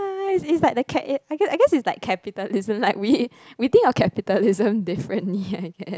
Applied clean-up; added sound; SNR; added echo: none; none; none; none.